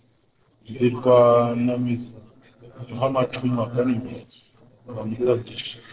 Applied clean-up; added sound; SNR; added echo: neural separator model SepFormer DNS4.